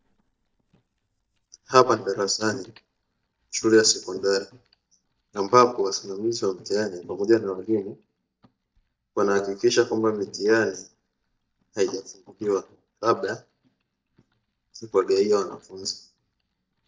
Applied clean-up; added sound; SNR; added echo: neural mask model DeepFilterNet 3.